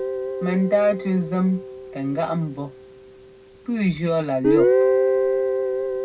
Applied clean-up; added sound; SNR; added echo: none; Guitar; -1 dB; reverberation time 0.4 s.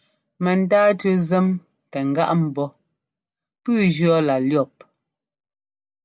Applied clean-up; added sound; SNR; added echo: none; none; none; none.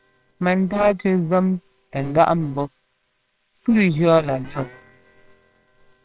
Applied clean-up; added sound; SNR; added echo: neural separator model SepFormer WHAMR!.